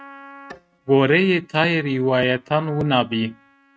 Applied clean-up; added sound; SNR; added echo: neural mask model RNNoise.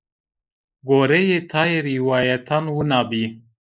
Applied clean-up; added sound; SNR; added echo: neural mask model Resemble Enhance denoiser.